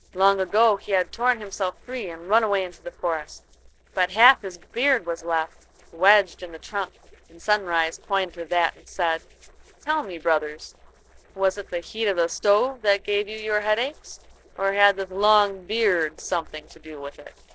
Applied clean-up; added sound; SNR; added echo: neural separator model SepFormer DNS4.